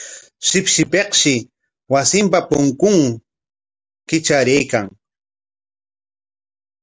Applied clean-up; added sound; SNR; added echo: none; none; none; none.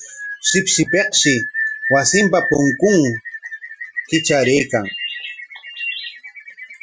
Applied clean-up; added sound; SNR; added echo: classical method Wiener filter.